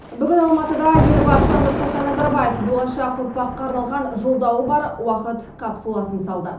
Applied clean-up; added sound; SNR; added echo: none; Thunder; 4 dB; reverberation time 0.6 s.